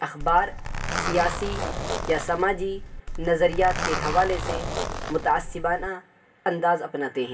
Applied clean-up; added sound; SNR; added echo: none; Zipper (clothing); 4 dB; reverberation time 0.2 s.